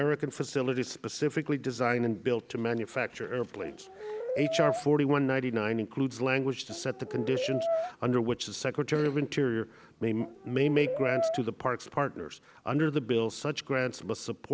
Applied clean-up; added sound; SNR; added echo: none; Brass instrument; 4 dB; none.